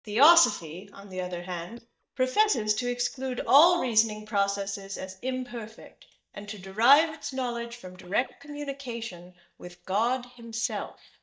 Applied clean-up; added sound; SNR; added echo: neural mask model DeepFilterNet 3.